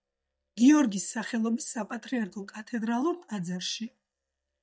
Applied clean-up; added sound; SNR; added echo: neural mask model DeepFilterNet 3.